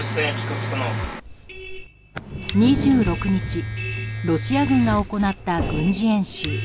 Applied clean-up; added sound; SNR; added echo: none; Domestic sounds, home sounds; 8 dB; none.